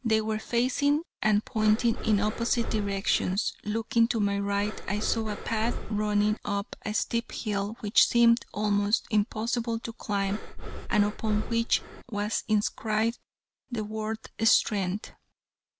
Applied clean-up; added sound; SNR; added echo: none; Breathing; 5 dB; none.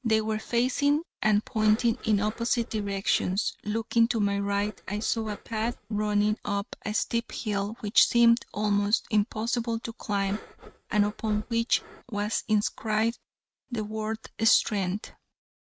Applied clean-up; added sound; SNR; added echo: neural mask model RNNoise.